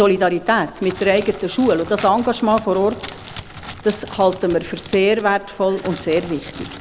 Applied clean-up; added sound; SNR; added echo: none; Crackle; 17 dB; none.